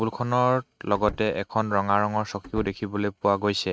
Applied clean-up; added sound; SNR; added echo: neural mask model RNNoise.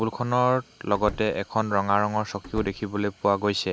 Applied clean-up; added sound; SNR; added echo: none; Slam; 18 dB; none.